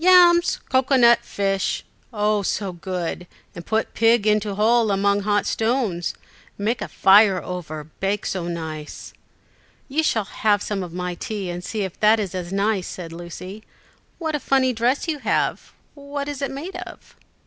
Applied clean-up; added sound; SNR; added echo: none; none; none; none.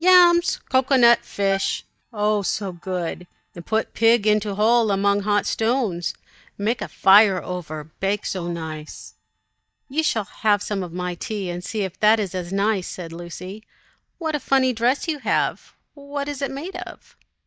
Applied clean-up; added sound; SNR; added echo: neural mask model DeepFilterNet 3.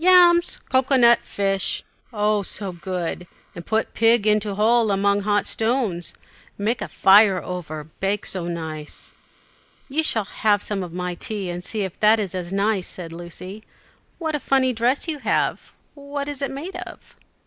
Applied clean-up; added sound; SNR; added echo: neural mask model Resemble Enhance denoiser.